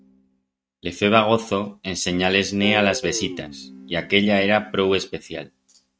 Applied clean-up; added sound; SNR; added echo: neural mask model RNNoise.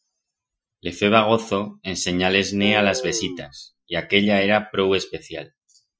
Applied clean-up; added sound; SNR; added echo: classical method Wiener filter.